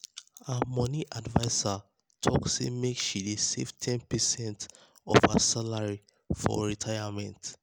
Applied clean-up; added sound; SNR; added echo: none; none; none; none.